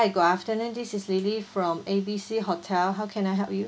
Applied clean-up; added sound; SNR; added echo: none; none; none; none.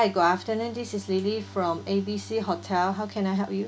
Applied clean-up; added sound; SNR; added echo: none; Bowed string instrument; 19 dB; none.